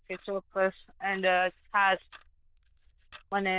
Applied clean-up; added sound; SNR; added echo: neural diffusion model UNIVERSE++.